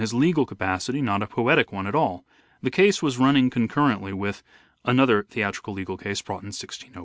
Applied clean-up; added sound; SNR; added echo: none; none; none; none.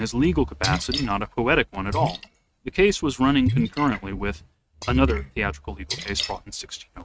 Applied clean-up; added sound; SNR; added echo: neural mask model RNNoise.